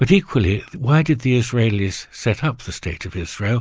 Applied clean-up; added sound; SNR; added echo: none; none; none; none.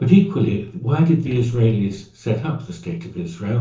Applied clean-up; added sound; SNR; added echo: neural separator model SepFormer DNS4.